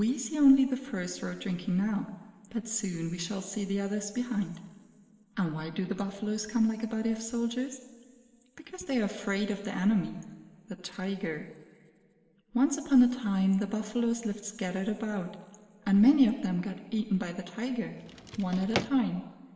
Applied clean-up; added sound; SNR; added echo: none; Drawer open or close; 8 dB; reverberation time 3.0 s.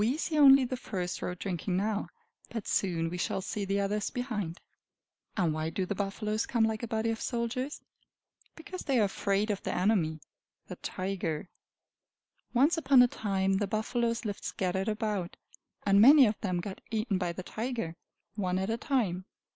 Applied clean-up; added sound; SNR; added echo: none; none; none; none.